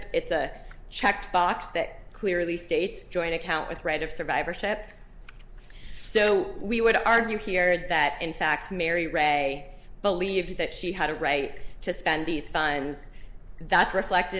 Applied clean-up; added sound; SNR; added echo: none; none; none; none.